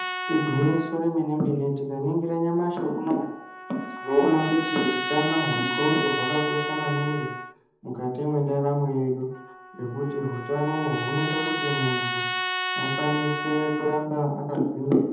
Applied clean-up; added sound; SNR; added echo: none; Trumpet; 6 dB; reverberation time 0.8 s.